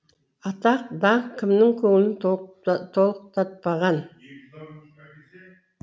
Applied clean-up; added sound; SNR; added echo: none; none; none; none.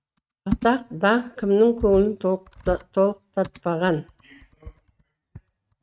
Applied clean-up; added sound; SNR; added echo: neural mask model RNNoise.